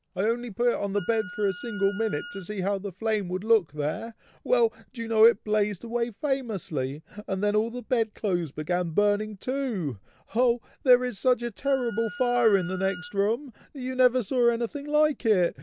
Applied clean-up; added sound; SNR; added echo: none; Wind instrument, woodwind instrument; 17 dB; none.